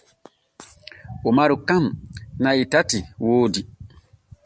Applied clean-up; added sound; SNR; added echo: none; none; none; none.